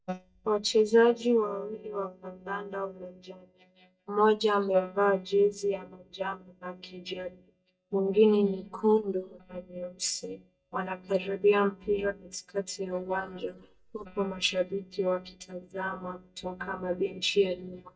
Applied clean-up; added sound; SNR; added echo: neural mask model DeepFilterNet 3.